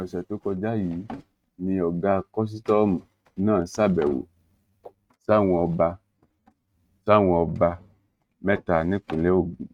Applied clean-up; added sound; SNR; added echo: neural mask model RNNoise.